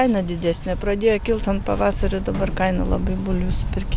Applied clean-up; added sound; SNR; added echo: none; none; none; none.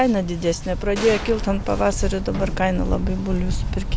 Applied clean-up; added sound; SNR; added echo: none; Gunshot, gunfire; 14 dB; none.